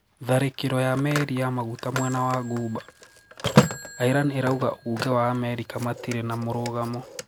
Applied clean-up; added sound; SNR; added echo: none; Telephone; 5 dB; none.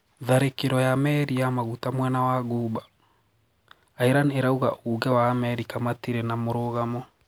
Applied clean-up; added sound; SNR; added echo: none; none; none; none.